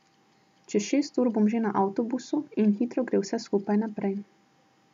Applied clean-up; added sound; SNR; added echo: none; none; none; none.